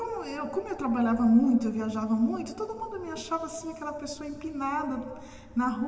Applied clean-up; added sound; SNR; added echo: none; none; none; reverberation time 1.9 s.